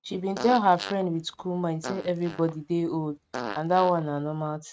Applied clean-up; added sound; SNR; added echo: neural mask model RNNoise.